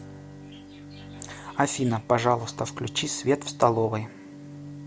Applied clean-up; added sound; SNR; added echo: none; Bowed string instrument; 15 dB; none.